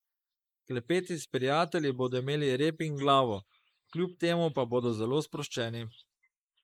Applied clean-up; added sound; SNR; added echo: neural mask model Resemble Enhance denoiser.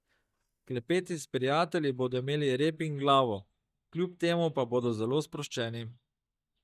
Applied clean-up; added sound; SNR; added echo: neural mask model DeepFilterNet 3.